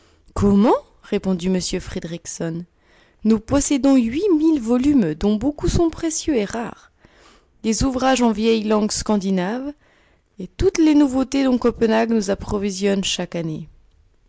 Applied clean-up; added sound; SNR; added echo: neural mask model Resemble Enhance denoiser.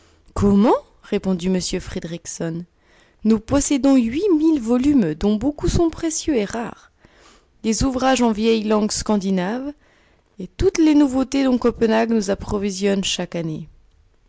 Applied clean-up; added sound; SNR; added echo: none; none; none; none.